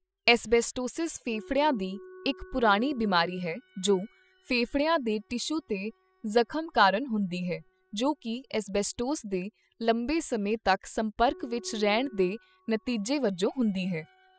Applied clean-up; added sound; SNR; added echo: classical method spectral subtraction.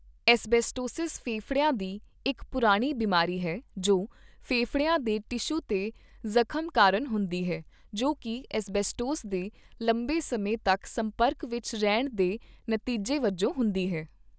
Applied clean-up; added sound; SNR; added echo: none; none; none; none.